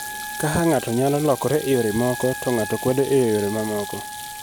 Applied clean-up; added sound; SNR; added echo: none; Sink (filling or washing) + Wind instrument, woodwind instrument; 11 dB; none.